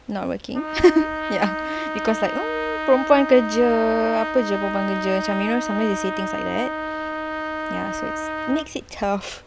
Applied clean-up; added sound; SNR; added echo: none; Trumpet; 6 dB; none.